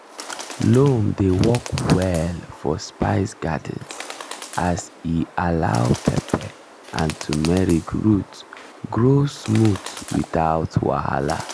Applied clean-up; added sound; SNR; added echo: none; Bird; 15 dB; none.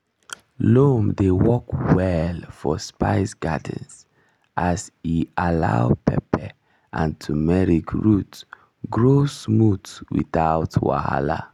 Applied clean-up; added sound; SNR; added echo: none; none; none; none.